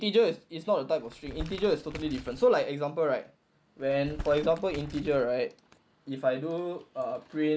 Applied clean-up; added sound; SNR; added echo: none; Crumpling, crinkling; 14 dB; none.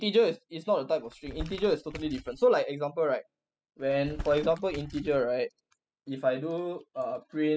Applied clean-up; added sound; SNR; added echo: classical method spectral subtraction.